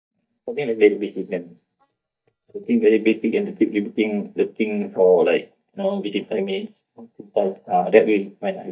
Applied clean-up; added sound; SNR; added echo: neural mask model DeepFilterNet 3.